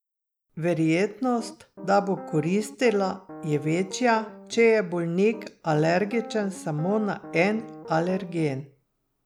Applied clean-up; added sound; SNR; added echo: none; Piano; 16 dB; none.